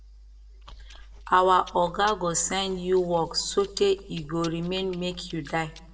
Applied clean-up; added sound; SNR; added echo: none; Chewing, mastication; 19 dB; reverberation time 0.8 s.